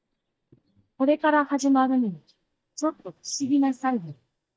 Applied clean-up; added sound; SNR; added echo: neural mask model DeepFilterNet 3.